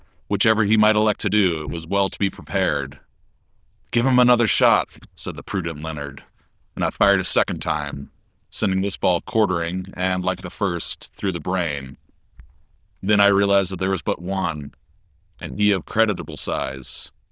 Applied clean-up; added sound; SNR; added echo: neural diffusion model UNIVERSE++.